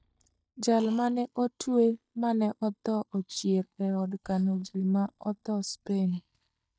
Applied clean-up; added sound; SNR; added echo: neural mask model DeepFilterNet 3.